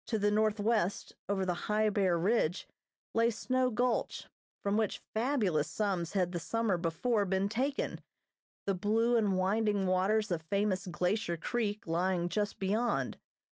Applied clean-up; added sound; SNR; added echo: none; none; none; none.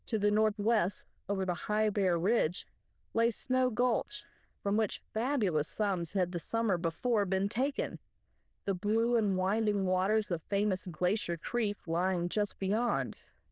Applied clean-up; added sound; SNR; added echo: neural diffusion model UNIVERSE++.